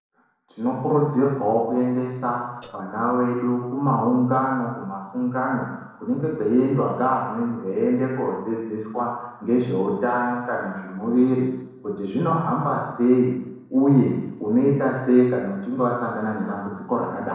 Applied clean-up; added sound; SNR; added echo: neural separator model SepFormer DNS4.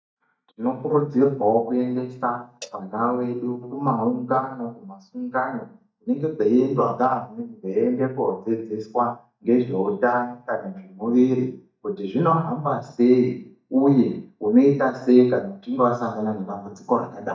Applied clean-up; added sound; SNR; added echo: neural mask model DeepFilterNet 3.